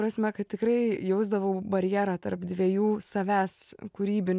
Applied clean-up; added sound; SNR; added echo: none; none; none; none.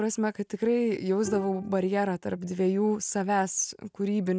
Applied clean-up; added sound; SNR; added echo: neural mask model RNNoise.